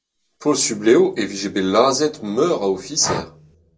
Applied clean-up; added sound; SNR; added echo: none; Breathing; 16 dB; reverberation time 0.2 s.